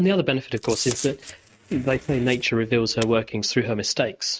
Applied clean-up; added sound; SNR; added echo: neural mask model RNNoise.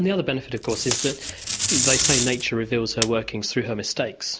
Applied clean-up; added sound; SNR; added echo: none; Packing tape, duct tape; 1 dB; none.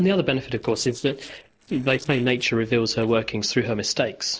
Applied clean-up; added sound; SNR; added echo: neural separator model SepFormer DNS4.